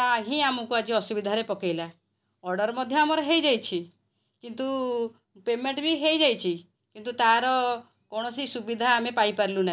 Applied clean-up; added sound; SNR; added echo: none; none; none; none.